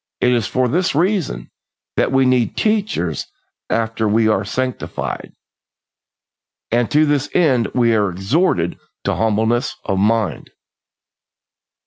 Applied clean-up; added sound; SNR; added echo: none; none; none; none.